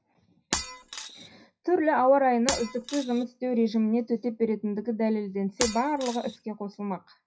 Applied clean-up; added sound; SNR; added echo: classical method WPE with log-MMSE.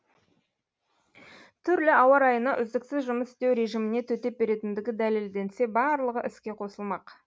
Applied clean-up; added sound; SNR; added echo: none; none; none; none.